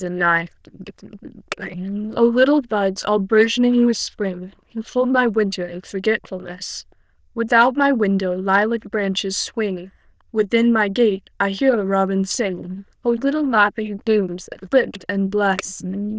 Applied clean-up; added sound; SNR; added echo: neural diffusion model UNIVERSE++.